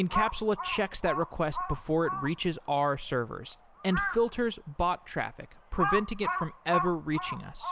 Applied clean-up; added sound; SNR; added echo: none; Crow; 6 dB; none.